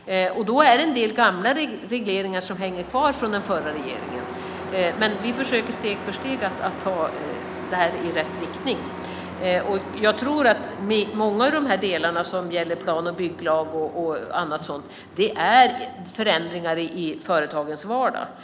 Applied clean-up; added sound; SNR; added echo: none; Truck; 13 dB; none.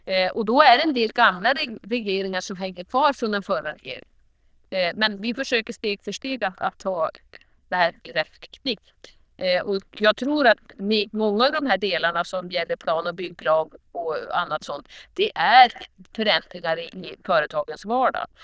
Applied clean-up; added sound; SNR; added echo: neural diffusion model UNIVERSE++.